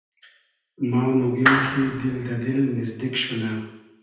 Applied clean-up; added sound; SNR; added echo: none; Clapping; 1 dB; reverberation time 0.9 s.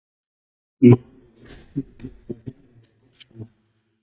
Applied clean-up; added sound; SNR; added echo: neural mask model DeepFilterNet 3.